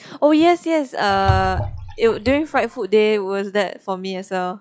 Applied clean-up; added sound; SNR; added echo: classical method log-MMSE.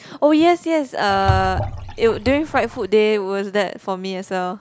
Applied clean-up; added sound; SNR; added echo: none; Liquid; 8 dB; none.